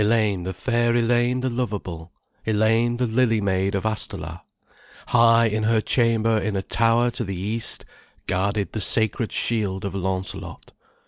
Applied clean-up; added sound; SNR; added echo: none; none; none; none.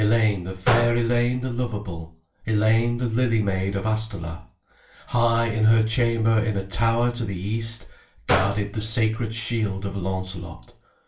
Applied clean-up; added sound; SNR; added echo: none; Gunshot, gunfire; 8 dB; reverberation time 0.3 s.